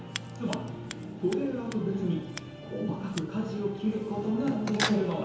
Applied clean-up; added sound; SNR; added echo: none; Scissors; 10 dB; reverberation time 1.0 s.